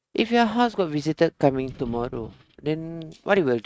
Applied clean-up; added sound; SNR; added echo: neural mask model RNNoise.